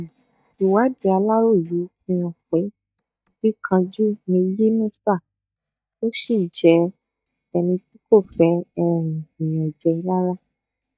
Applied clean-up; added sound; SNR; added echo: neural mask model DeepFilterNet 3.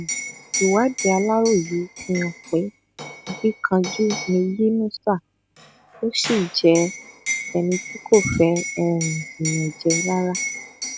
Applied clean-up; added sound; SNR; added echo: none; Liquid; 6 dB; none.